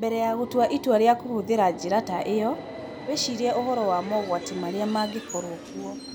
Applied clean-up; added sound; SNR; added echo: none; Subway, metro, underground; 12 dB; none.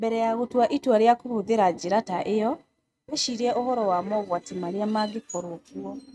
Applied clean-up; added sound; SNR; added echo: neural mask model RNNoise.